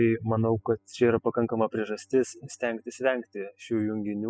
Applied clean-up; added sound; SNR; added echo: classical method spectral subtraction.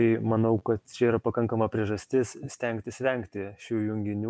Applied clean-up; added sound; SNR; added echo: none; none; none; none.